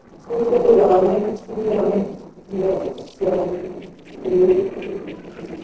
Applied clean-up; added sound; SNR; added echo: neural separator model SepFormer DNS4.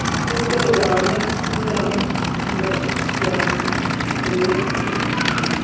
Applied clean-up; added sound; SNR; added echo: none; Idling / Aircraft; -3 dB; reverberation time 1.3 s.